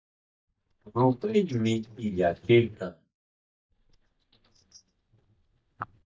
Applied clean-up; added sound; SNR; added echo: neural mask model DeepFilterNet 3.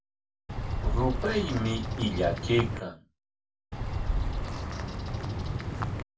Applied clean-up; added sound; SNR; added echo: none; Bird vocalization, bird call, bird song; -2 dB; reverberation time 0.2 s.